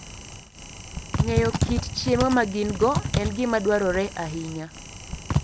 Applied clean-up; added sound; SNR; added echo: none; Typing; 3 dB; none.